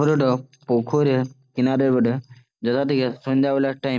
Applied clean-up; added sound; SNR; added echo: neural mask model DeepFilterNet 3.